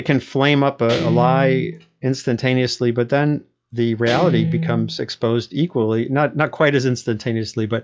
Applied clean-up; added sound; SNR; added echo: classical method log-MMSE.